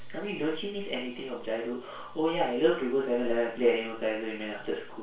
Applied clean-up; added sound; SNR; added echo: none; none; none; reverberation time 0.3 s.